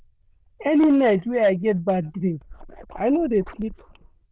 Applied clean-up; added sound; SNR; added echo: neural diffusion model UNIVERSE++.